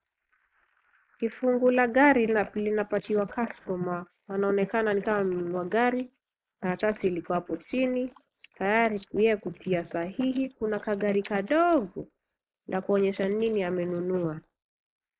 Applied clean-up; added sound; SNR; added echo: neural mask model Resemble Enhance denoiser.